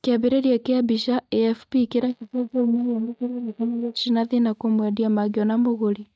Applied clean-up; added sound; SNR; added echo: neural mask model DeepFilterNet 3.